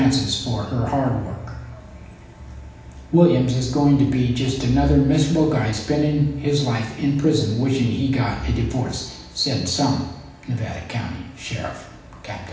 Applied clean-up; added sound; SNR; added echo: none; none; none; reverberation time 0.9 s.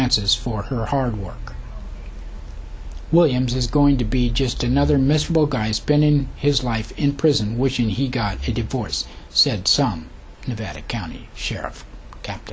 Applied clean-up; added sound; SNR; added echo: none; none; none; none.